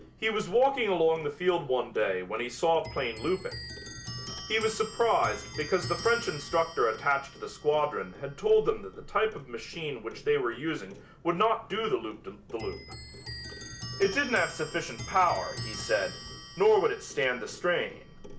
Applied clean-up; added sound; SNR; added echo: none; Clock; 14 dB; none.